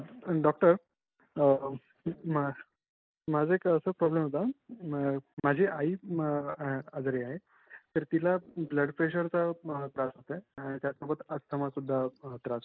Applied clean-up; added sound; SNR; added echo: neural mask model Resemble Enhance denoiser.